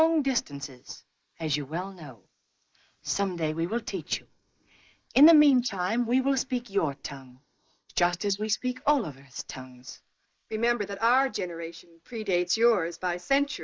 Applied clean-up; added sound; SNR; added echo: neural mask model Resemble Enhance denoiser.